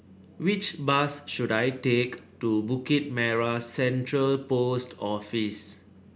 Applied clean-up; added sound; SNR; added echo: none; none; none; none.